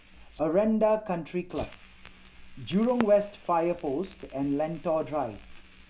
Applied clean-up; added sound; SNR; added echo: none; Fireworks + Fire; 17 dB; none.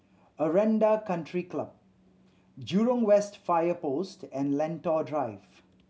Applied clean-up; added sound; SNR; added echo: none; none; none; none.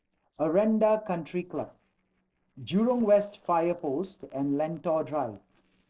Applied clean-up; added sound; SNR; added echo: neural separator model SepFormer DNS4.